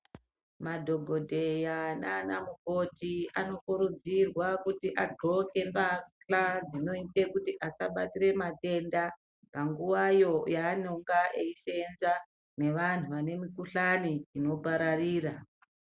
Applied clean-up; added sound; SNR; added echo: none; none; none; none.